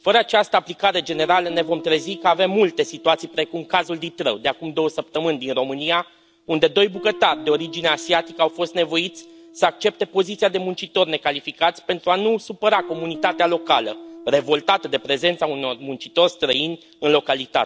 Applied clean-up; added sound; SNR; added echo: none; Guitar; 19 dB; none.